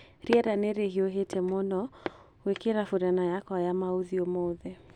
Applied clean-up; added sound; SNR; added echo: none; none; none; none.